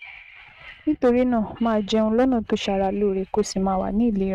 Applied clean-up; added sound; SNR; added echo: neural mask model RNNoise.